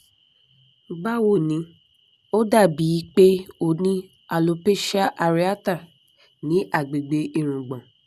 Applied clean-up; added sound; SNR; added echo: none; none; none; none.